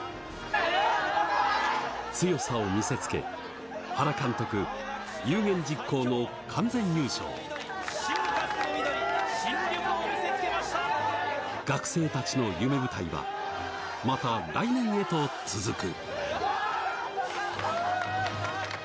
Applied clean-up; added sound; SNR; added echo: none; none; none; none.